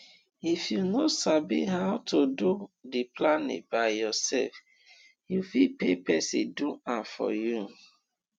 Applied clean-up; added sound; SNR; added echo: none; none; none; none.